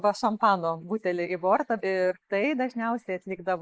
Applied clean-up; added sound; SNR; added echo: neural mask model Resemble Enhance denoiser.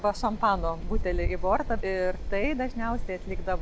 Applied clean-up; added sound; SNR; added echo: none; none; none; none.